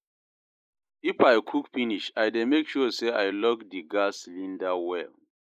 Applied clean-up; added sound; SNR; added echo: neural mask model Resemble Enhance denoiser.